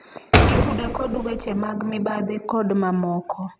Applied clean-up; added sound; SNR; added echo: none; Door; -3 dB; none.